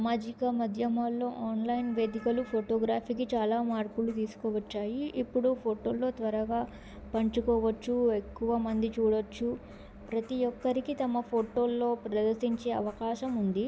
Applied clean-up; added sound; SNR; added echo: none; none; none; none.